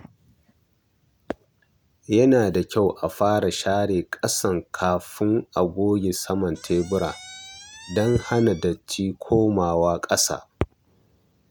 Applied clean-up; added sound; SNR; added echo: none; Squeak; 19 dB; none.